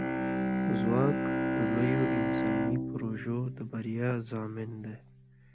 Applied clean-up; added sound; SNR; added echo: none; Bowed string instrument; -1 dB; none.